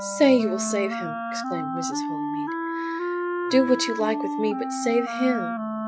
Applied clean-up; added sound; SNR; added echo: classical method Wiener filter.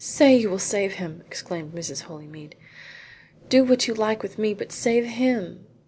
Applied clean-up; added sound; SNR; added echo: none; none; none; none.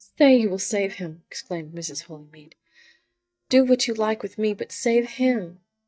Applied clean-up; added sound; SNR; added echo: neural mask model DeepFilterNet 3.